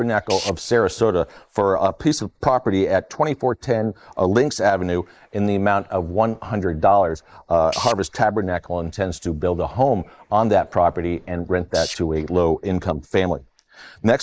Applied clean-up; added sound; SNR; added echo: neural mask model Resemble Enhance denoiser.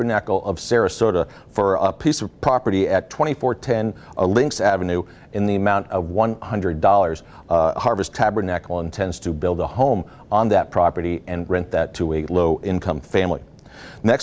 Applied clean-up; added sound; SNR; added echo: none; none; none; none.